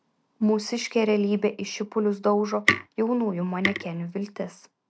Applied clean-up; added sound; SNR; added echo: none; Tick; 4 dB; none.